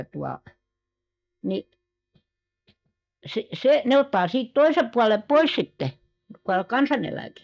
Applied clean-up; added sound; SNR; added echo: neural mask model DeepFilterNet 3.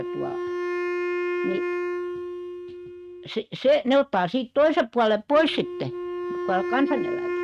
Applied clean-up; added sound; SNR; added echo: neural mask model RNNoise.